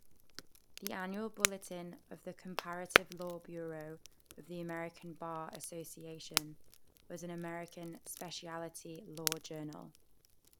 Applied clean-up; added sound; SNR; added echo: none; Crackle; -4 dB; none.